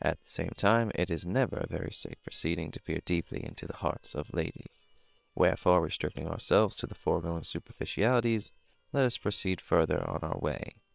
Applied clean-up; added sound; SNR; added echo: neural separator model SepFormer WHAM!.